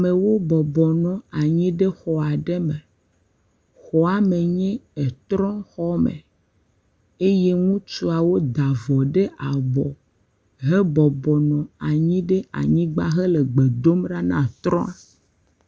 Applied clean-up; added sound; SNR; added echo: none; none; none; none.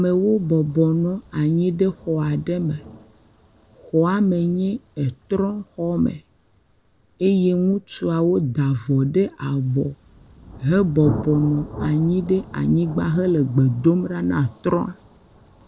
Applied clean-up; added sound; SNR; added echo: none; Thunder; 18 dB; none.